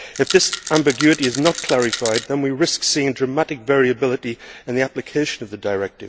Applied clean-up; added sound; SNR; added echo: none; Rattle; 8 dB; none.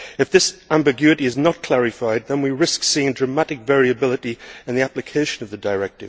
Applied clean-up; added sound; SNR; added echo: none; none; none; none.